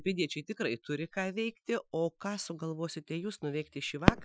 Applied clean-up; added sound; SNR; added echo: classical method Wiener filter.